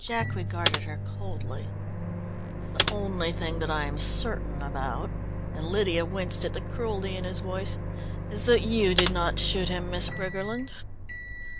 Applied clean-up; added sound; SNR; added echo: none; Microwave oven + Computer keyboard; 0 dB; none.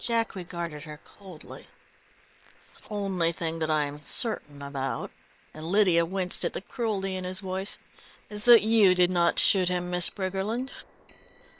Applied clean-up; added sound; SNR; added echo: neural separator model SepFormer WHAM!.